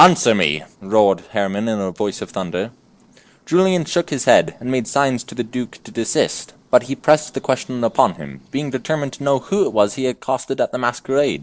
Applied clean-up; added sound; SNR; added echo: neural separator model SepFormer DNS4.